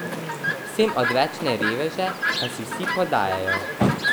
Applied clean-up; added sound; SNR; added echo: none; Chirp, tweet; 0 dB; none.